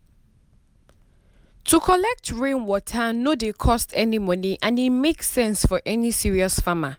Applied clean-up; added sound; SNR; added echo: none; none; none; none.